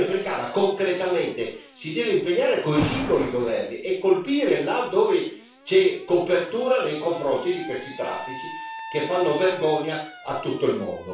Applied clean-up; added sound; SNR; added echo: none; Alarm; 14 dB; reverberation time 0.4 s.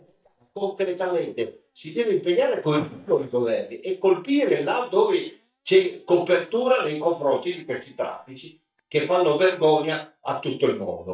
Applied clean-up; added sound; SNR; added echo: neural mask model DeepFilterNet 3.